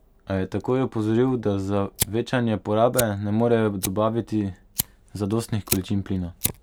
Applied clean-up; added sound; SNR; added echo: none; Fire; 11 dB; none.